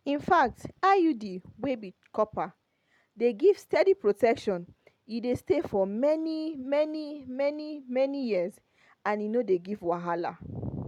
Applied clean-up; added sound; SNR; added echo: none; none; none; none.